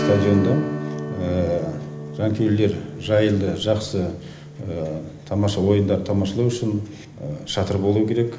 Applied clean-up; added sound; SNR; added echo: none; Strum; 10 dB; reverberation time 0.8 s.